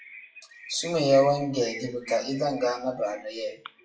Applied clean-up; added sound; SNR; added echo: classical method WPE with log-MMSE.